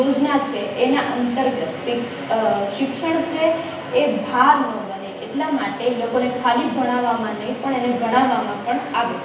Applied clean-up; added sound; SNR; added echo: none; none; none; reverberation time 0.9 s.